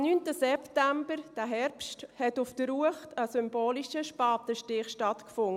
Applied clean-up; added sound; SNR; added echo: none; none; none; none.